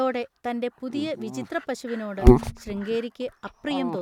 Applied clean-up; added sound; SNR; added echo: none; Dog; -4 dB; none.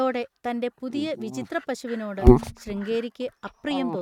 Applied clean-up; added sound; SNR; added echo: neural mask model RNNoise.